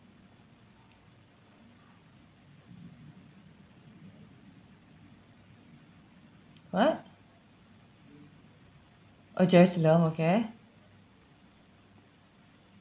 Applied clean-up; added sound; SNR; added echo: none; none; none; none.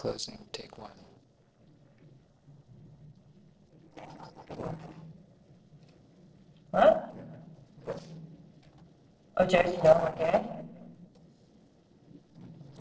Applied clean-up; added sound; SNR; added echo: neural separator model SepFormer DNS4.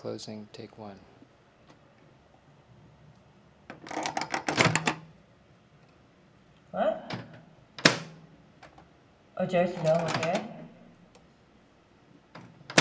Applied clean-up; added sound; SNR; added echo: none; Microwave oven; -2 dB; reverberation time 1.8 s.